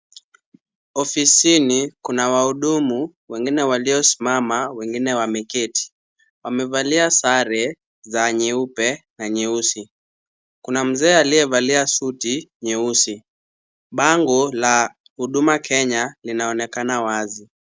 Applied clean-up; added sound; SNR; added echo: none; none; none; none.